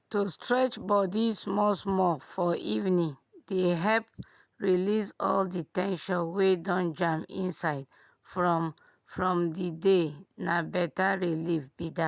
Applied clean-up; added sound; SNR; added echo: none; none; none; none.